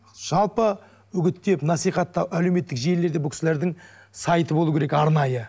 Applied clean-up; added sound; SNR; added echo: none; none; none; none.